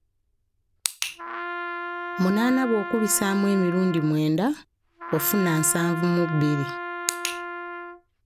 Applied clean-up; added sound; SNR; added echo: none; Trumpet; 8 dB; none.